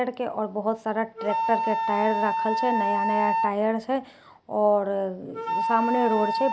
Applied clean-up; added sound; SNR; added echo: none; Wind instrument, woodwind instrument; 2 dB; none.